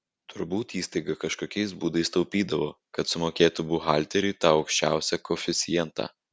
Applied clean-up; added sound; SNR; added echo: none; none; none; none.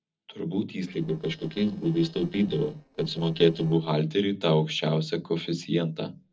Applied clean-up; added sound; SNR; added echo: neural separator model SepFormer DNS4.